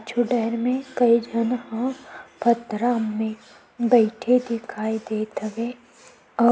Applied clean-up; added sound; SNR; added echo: none; none; none; none.